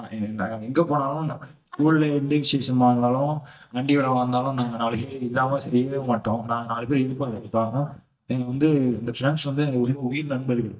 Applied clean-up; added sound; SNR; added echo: neural mask model DeepFilterNet 3.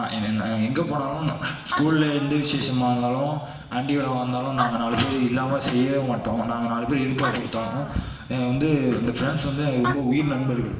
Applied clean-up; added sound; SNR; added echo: none; Animal; 14 dB; reverberation time 1.0 s.